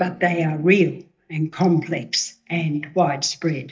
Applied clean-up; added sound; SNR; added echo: neural mask model DeepFilterNet 3.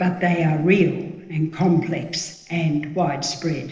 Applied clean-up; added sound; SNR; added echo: neural separator model SepFormer DNS4.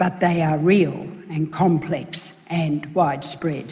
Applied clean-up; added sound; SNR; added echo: none; none; none; none.